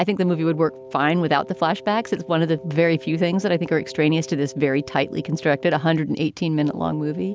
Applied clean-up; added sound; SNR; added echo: none; Wind instrument, woodwind instrument; 19 dB; none.